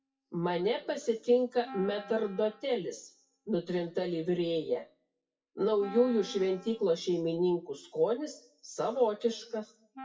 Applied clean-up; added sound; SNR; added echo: classical method WPE with log-MMSE.